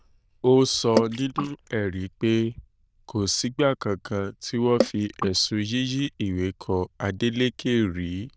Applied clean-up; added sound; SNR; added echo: neural diffusion model UNIVERSE++.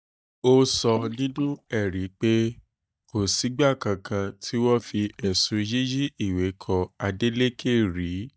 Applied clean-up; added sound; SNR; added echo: neural mask model DeepFilterNet 3.